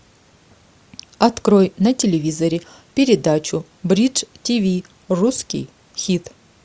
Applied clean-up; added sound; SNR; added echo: none; none; none; none.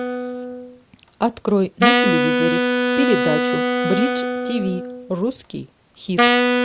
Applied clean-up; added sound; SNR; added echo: none; Wind instrument, woodwind instrument; -3 dB; none.